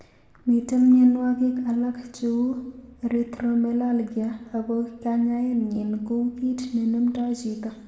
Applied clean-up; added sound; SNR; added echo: none; none; none; reverberation time 1.1 s.